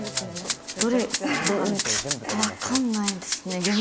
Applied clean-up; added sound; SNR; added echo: none; Rattle (instrument); 5 dB; none.